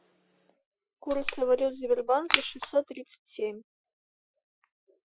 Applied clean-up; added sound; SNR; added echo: classical method Wiener filter.